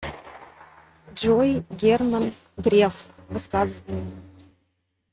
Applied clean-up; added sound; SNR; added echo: neural mask model RNNoise.